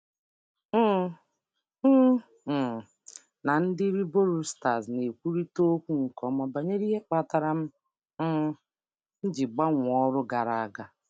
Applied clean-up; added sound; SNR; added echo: none; none; none; none.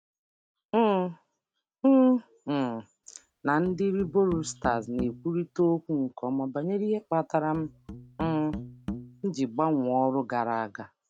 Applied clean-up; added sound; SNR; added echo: none; Musical instrument; 14 dB; none.